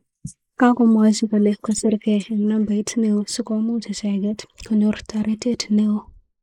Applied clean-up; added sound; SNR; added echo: neural mask model Resemble Enhance denoiser.